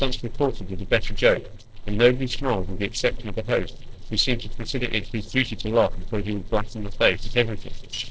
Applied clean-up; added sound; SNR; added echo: neural separator model SepFormer DNS4.